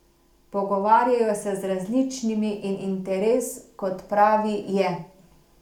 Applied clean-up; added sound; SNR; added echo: none; none; none; reverberation time 0.4 s.